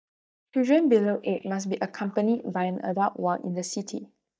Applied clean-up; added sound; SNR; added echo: neural mask model DeepFilterNet 3.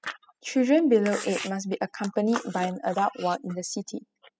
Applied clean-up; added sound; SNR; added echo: classical method spectral subtraction.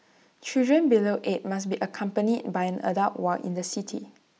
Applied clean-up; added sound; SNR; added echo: none; none; none; none.